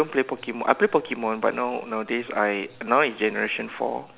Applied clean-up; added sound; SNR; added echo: none; none; none; none.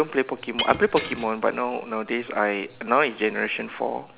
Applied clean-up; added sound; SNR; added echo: none; Shatter; 11 dB; none.